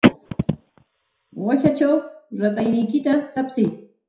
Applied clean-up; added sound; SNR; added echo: classical method WPE with log-MMSE.